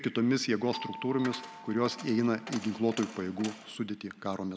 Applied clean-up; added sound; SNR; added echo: none; Doorbell + Coin (dropping); 13 dB; none.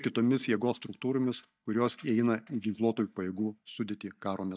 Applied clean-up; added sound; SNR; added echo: neural mask model DeepFilterNet 3.